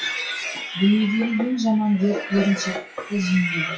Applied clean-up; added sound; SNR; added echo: classical method WPE with log-MMSE.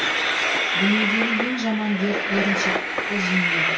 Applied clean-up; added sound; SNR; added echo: none; Train; -3 dB; reverberation time 0.3 s.